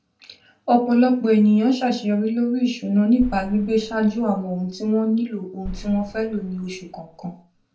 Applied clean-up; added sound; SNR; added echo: none; Boom; 17 dB; reverberation time 0.3 s.